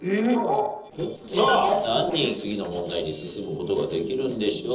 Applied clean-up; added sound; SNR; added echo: neural separator model SepFormer DNS4.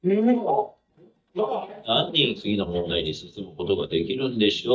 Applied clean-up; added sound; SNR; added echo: neural mask model DeepFilterNet 3.